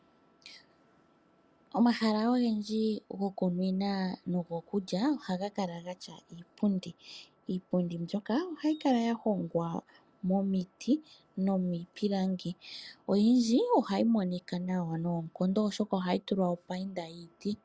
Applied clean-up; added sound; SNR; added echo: none; none; none; none.